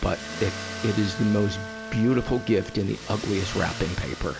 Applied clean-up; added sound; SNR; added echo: none; Bowed string instrument + Motor vehicle (road); 10 dB; none.